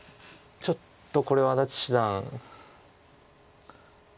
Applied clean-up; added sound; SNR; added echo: none; none; none; none.